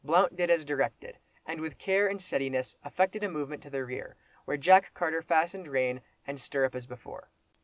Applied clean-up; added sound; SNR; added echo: none; none; none; none.